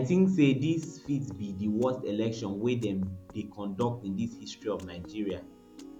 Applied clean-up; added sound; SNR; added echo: none; Piano; 19 dB; none.